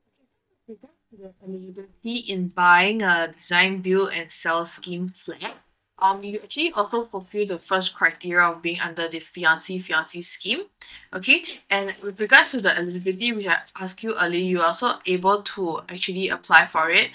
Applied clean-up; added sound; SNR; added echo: neural mask model DeepFilterNet 3.